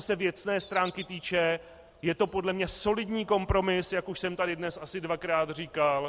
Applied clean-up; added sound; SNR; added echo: none; Bird vocalization, bird call, bird song; 20 dB; none.